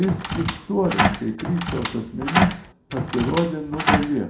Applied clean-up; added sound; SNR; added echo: none; Door; 0 dB; reverberation time 0.4 s.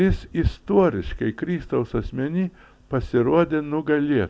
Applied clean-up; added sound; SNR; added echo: none; none; none; none.